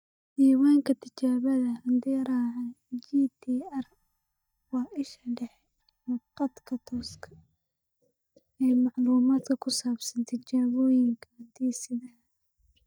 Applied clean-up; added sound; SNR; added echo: neural mask model DeepFilterNet 3.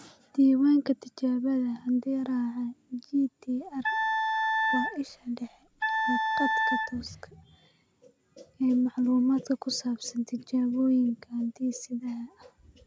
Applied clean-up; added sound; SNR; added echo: none; Wind instrument, woodwind instrument; 0 dB; none.